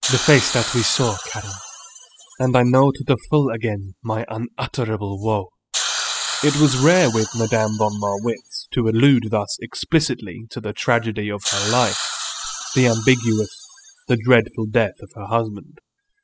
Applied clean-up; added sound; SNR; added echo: classical method spectral subtraction.